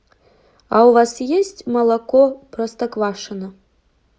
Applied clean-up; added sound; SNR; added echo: none; none; none; none.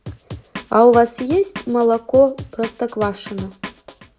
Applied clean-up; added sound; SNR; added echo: none; Drum; 16 dB; none.